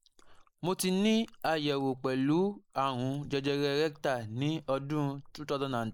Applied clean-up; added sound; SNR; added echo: neural mask model Resemble Enhance denoiser.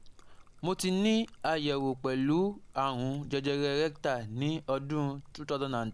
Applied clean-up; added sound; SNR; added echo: none; Trickle, dribble; 20 dB; none.